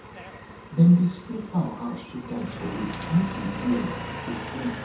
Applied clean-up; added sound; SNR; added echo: none; Engine; 10 dB; reverberation time 0.6 s.